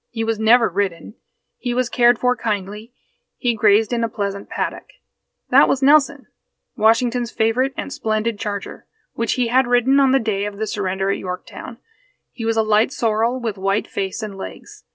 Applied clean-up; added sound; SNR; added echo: none; none; none; none.